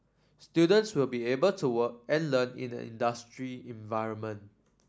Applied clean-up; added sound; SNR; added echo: none; none; none; none.